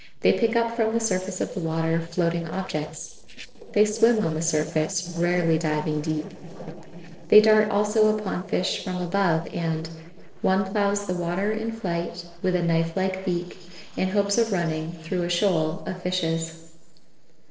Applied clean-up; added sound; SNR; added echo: neural separator model SepFormer DNS4.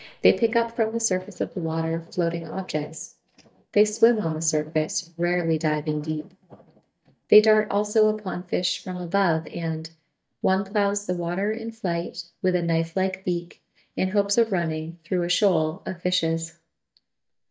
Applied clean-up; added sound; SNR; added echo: neural mask model DeepFilterNet 3.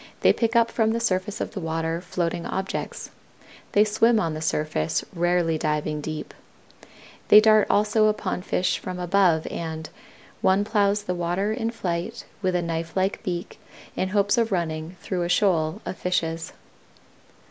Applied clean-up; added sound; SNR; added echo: none; none; none; none.